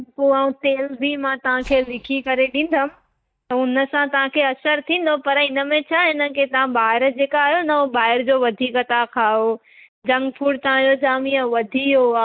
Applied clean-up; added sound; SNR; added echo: neural mask model DeepFilterNet 3.